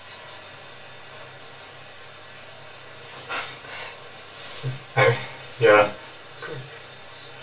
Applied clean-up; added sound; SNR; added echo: none; none; none; reverberation time 0.1 s.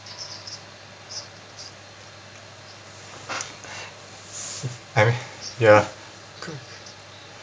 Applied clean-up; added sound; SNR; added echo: none; none; none; none.